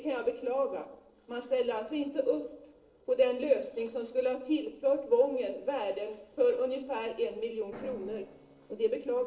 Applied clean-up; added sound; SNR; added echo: neural separator model SepFormer DNS4.